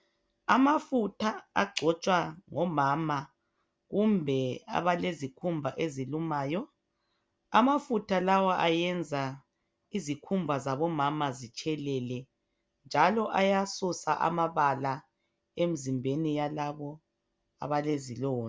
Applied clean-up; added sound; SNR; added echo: none; none; none; none.